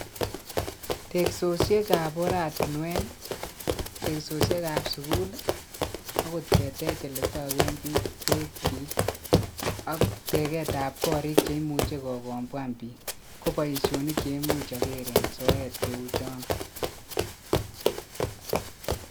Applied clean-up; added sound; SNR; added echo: none; Run; -3 dB; none.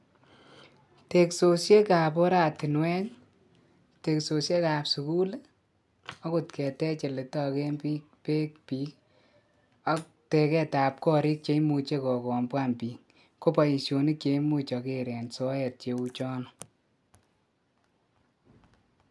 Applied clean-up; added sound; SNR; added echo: none; none; none; none.